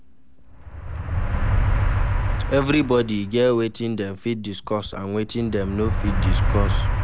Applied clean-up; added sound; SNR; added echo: none; Motor vehicle (road); -1 dB; none.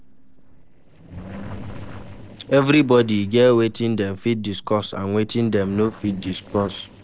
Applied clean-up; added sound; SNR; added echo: neural separator model SepFormer DNS4.